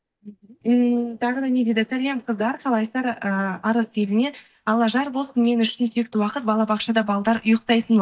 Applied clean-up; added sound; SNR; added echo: neural mask model DeepFilterNet 3.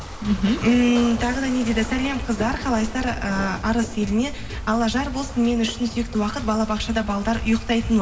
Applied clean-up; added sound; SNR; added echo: none; Waves, surf; 14 dB; reverberation time 2.2 s.